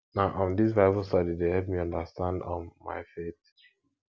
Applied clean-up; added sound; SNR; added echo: none; none; none; none.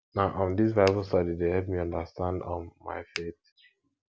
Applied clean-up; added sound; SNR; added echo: none; Finger snapping; 12 dB; none.